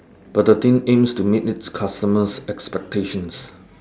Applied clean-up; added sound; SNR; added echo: none; none; none; none.